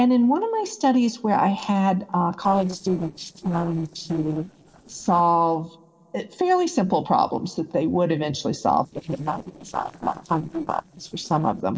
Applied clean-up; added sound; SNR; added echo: neural separator model SepFormer DNS4.